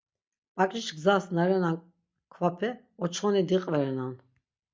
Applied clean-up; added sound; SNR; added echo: none; none; none; none.